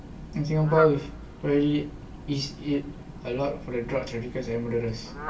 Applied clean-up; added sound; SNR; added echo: none; Fowl; 13 dB; reverberation time 0.2 s.